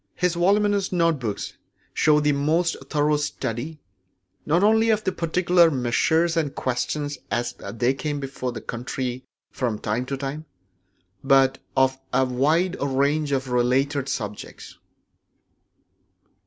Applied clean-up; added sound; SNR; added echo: none; none; none; none.